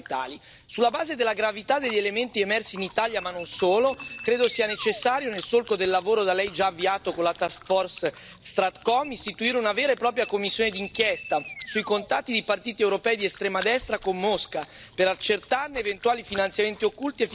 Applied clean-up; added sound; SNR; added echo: none; Chewing, mastication + Alarm; 18 dB; none.